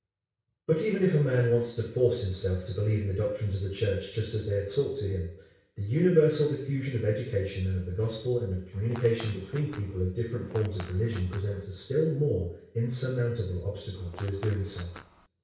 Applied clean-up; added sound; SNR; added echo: none; Fart; 19 dB; reverberation time 0.6 s.